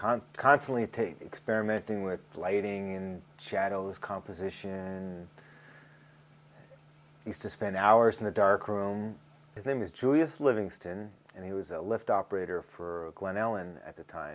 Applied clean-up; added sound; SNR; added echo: none; none; none; none.